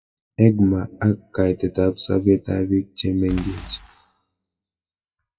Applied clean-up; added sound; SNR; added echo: classical method WPE with log-MMSE.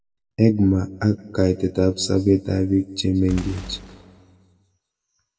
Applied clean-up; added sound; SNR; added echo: none; Boom; 16 dB; reverberation time 0.8 s.